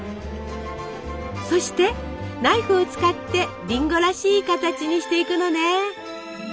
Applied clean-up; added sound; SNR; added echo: none; none; none; none.